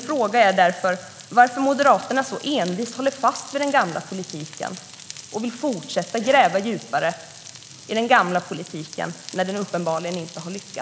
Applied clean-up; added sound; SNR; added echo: none; Frying (food); 18 dB; none.